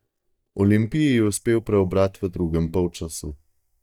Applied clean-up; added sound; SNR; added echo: neural mask model DeepFilterNet 3.